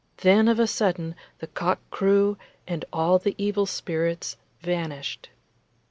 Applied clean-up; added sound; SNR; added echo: none; none; none; none.